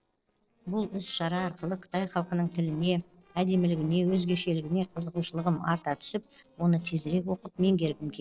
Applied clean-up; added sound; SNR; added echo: neural separator model SepFormer DNS4.